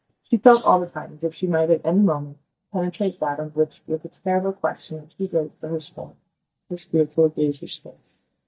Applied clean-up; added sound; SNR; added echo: neural mask model DeepFilterNet 3.